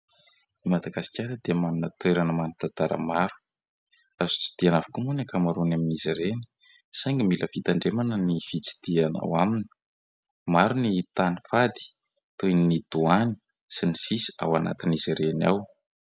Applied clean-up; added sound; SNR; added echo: none; none; none; none.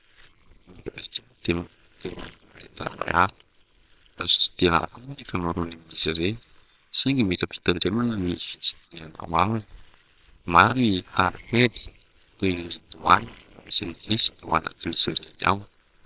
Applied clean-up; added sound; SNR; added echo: neural separator model SepFormer WHAMR!.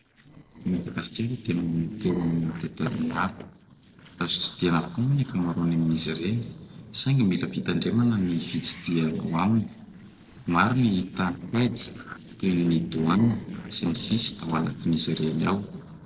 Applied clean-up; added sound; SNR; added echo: neural separator model SepFormer DNS4.